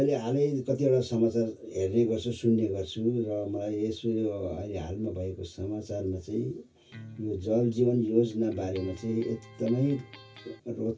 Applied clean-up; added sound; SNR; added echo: none; Electric guitar; 19 dB; reverberation time 0.2 s.